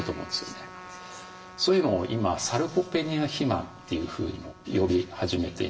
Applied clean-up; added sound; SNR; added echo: none; Trumpet; 19 dB; reverberation time 0.7 s.